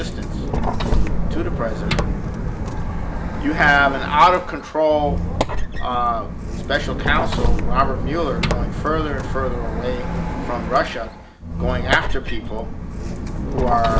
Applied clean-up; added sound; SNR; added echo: none; Squeak; -1 dB; none.